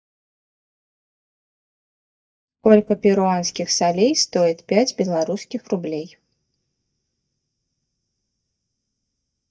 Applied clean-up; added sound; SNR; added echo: neural mask model DeepFilterNet 3.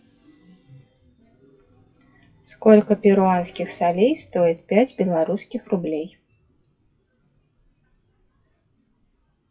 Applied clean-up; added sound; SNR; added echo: classical method WPE with log-MMSE.